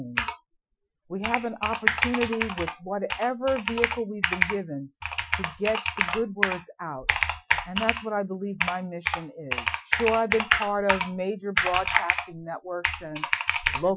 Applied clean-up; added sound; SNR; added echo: classical method Wiener filter.